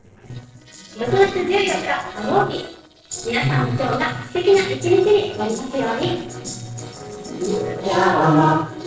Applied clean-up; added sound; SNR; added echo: neural separator model SepFormer DNS4.